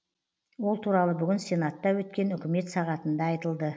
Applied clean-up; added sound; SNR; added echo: none; none; none; none.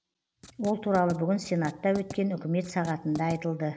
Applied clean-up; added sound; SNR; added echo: none; Writing; 16 dB; none.